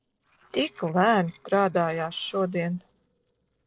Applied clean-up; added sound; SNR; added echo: neural separator model SepFormer DNS4.